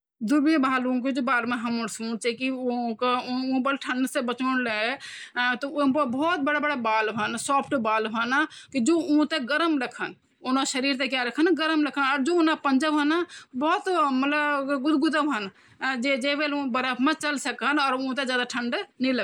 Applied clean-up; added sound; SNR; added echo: none; none; none; none.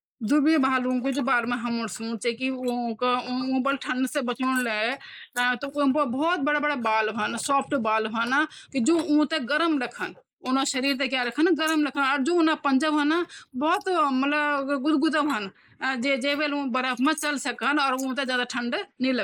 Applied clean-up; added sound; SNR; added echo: neural mask model Resemble Enhance denoiser.